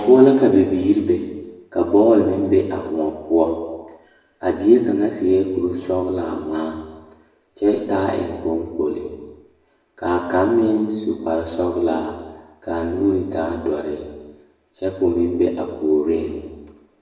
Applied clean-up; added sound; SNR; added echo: none; none; none; reverberation time 1.1 s.